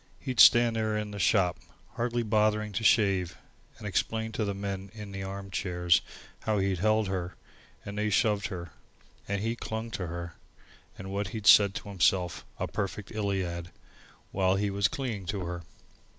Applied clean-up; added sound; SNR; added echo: none; none; none; none.